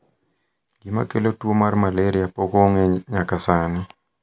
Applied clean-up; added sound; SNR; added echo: none; none; none; none.